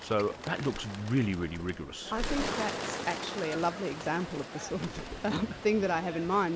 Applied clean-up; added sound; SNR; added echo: none; Bird; 8 dB; none.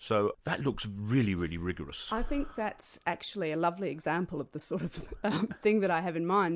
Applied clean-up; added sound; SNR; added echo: none; none; none; none.